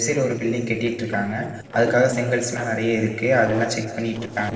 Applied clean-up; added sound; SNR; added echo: neural separator model SepFormer DNS4.